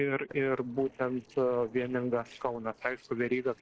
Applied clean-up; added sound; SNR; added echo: neural separator model SepFormer DNS4.